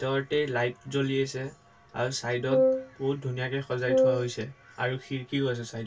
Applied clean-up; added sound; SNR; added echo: none; Wind instrument, woodwind instrument; -5 dB; reverberation time 0.1 s.